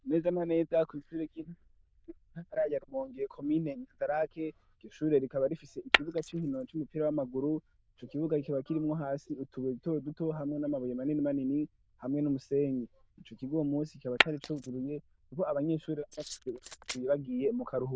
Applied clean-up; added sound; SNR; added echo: neural diffusion model UNIVERSE++.